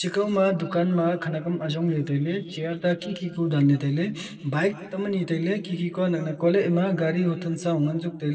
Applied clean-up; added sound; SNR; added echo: neural separator model SepFormer DNS4.